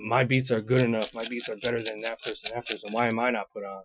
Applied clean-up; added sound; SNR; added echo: classical method Wiener filter.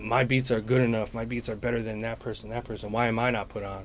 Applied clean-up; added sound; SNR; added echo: none; none; none; none.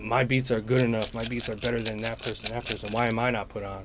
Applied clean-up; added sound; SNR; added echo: none; Rattle / Glass; 13 dB; none.